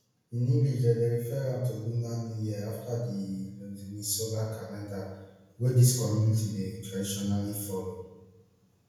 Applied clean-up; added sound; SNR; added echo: none; none; none; reverberation time 1.0 s.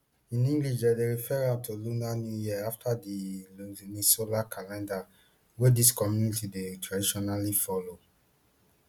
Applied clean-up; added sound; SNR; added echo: none; none; none; none.